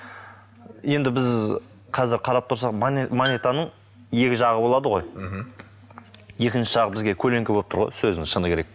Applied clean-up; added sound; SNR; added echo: none; Tools; 14 dB; none.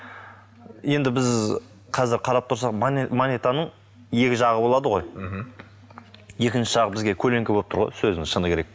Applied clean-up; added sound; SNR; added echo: none; none; none; none.